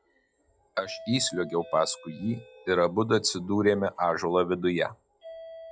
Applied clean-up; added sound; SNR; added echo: classical method log-MMSE.